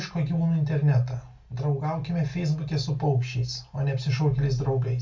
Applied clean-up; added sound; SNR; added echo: none; none; none; reverberation time 0.2 s.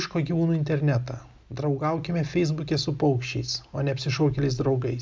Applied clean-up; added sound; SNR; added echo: none; none; none; none.